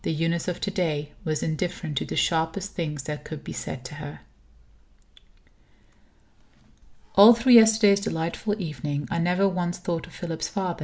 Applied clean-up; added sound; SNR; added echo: none; none; none; none.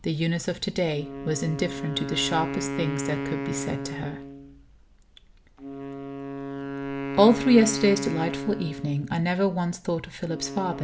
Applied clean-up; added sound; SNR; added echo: none; Wind instrument, woodwind instrument; 8 dB; none.